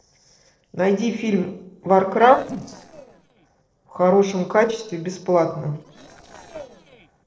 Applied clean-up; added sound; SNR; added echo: neural separator model SepFormer DNS4.